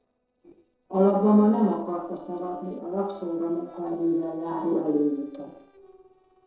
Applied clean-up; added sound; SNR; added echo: neural separator model SepFormer DNS4.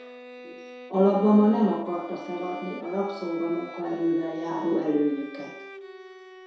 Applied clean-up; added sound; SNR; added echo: none; Bowed string instrument; 16 dB; reverberation time 0.7 s.